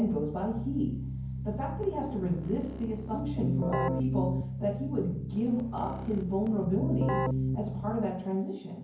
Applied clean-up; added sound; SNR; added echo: none; Keyboard (musical); 2 dB; reverberation time 0.9 s.